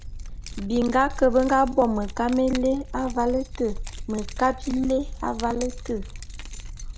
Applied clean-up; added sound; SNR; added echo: none; Keys jangling; 9 dB; none.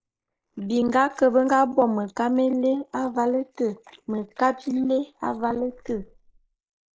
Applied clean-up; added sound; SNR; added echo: neural mask model Resemble Enhance denoiser.